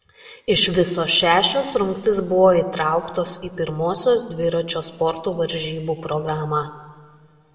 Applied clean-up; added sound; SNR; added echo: none; none; none; reverberation time 1.5 s.